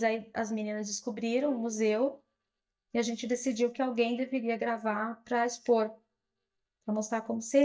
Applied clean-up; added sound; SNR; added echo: neural mask model DeepFilterNet 3.